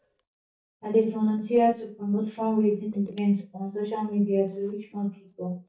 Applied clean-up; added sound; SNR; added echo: neural mask model DeepFilterNet 3.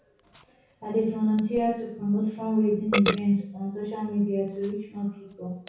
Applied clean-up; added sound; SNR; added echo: none; Burping, eructation; 10 dB; reverberation time 0.6 s.